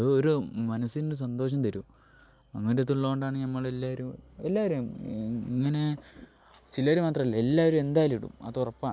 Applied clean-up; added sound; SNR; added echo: none; none; none; none.